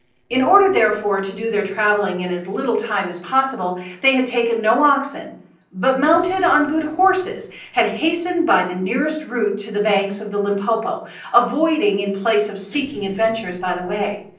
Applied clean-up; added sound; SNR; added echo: neural separator model SepFormer DNS4.